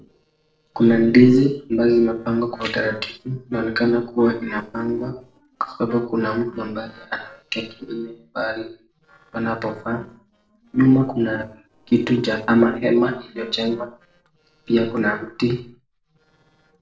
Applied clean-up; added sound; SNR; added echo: neural separator model SepFormer DNS4.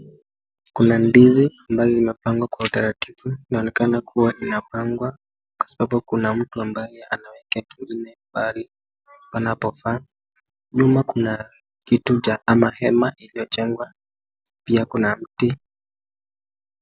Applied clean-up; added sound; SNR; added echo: none; none; none; none.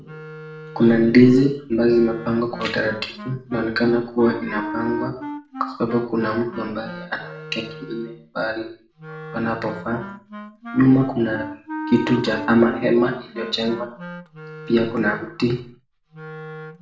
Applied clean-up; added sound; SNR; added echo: none; Wind instrument, woodwind instrument; 13 dB; reverberation time 0.5 s.